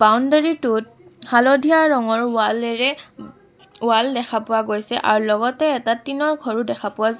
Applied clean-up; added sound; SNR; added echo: none; none; none; none.